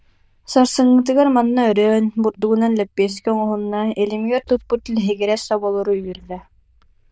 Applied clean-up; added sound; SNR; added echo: neural diffusion model UNIVERSE++.